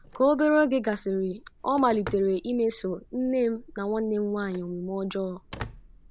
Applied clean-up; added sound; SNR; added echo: none; Telephone; 19 dB; none.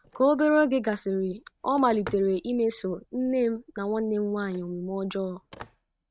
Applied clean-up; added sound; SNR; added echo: neural mask model RNNoise.